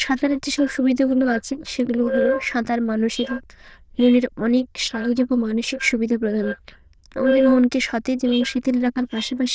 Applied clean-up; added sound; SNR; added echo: neural diffusion model UNIVERSE++.